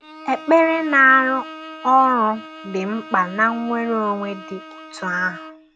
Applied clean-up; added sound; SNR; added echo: none; Bowed string instrument; 17 dB; none.